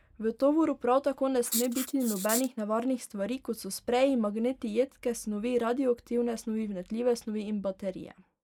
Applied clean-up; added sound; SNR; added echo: neural mask model Resemble Enhance denoiser.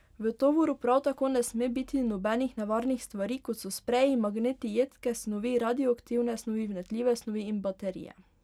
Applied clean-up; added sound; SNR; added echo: none; none; none; none.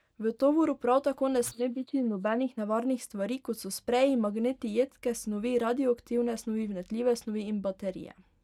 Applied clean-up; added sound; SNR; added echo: neural mask model DeepFilterNet 3.